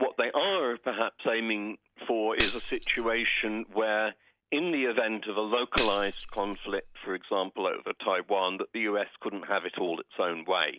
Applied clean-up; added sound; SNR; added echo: none; Tambourine; 7 dB; none.